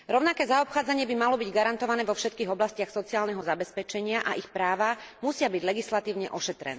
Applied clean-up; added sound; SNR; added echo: none; none; none; none.